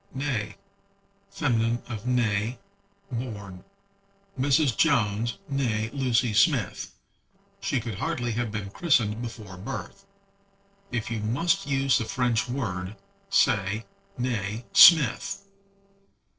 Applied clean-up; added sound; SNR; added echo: neural separator model SepFormer DNS4.